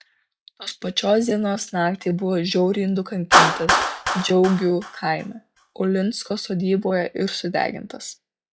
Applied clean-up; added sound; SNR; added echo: classical method log-MMSE.